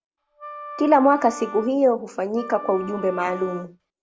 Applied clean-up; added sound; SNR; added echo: none; Wind instrument, woodwind instrument; 14 dB; none.